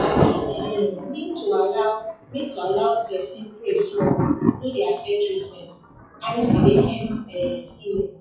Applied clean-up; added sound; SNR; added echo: classical method WPE with log-MMSE.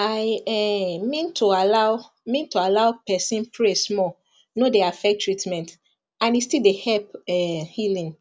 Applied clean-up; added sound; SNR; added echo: none; none; none; none.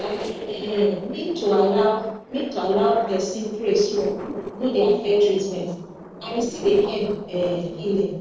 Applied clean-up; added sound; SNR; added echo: neural separator model SepFormer DNS4.